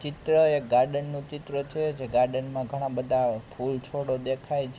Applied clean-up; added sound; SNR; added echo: none; none; none; none.